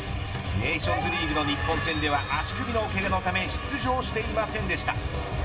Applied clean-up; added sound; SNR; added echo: none; Gunshot, gunfire; 17 dB; reverberation time 1.6 s.